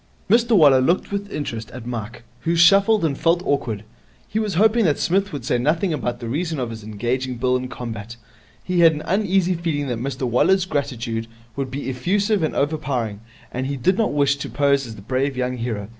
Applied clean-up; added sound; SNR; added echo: none; none; none; none.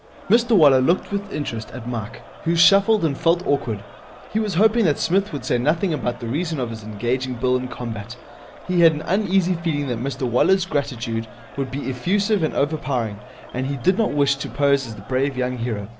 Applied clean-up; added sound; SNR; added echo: none; Crowd; 20 dB; none.